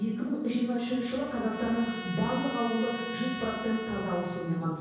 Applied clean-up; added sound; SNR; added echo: none; Trumpet; 11 dB; reverberation time 1.1 s.